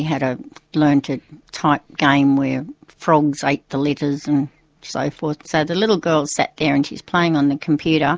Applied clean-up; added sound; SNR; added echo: none; none; none; none.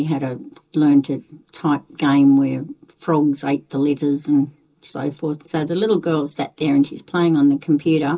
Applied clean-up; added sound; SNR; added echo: none; none; none; reverberation time 0.2 s.